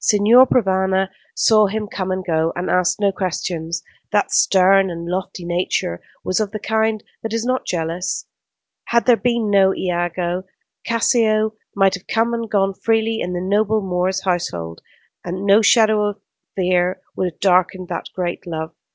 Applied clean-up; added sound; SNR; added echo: none; none; none; none.